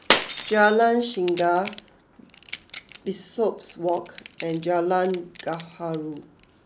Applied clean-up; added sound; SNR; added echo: none; Shatter + Chink, clink; 4 dB; none.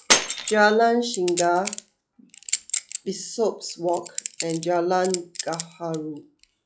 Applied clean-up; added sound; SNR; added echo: classical method log-MMSE.